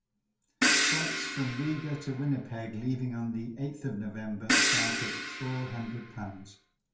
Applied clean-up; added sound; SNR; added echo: none; Crash cymbal; -4 dB; reverberation time 0.3 s.